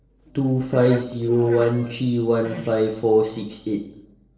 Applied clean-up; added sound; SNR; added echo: neural separator model SepFormer DNS4.